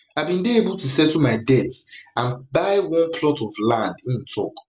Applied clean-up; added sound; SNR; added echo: none; none; none; none.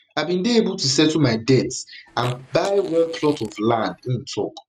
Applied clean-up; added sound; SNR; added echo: neural mask model RNNoise.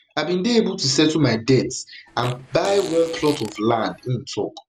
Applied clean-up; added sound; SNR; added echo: none; Fart; 16 dB; none.